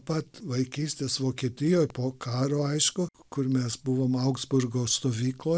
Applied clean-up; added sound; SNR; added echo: none; none; none; none.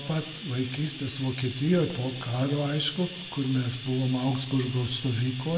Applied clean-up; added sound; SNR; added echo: none; Bathtub (filling or washing); 13 dB; reverberation time 1.3 s.